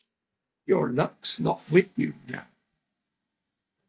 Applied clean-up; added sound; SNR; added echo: neural mask model DeepFilterNet 3.